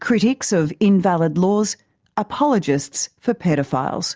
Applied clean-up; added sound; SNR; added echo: none; none; none; none.